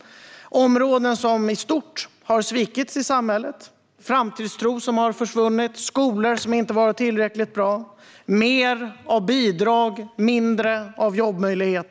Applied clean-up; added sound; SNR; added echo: none; none; none; none.